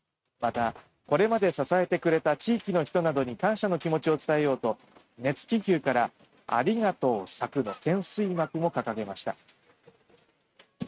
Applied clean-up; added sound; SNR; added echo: neural mask model RNNoise.